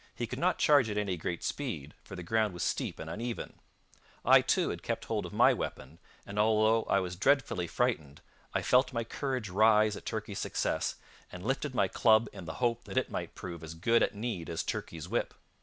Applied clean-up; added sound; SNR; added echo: none; none; none; none.